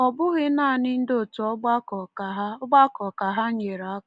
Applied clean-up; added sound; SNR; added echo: none; none; none; none.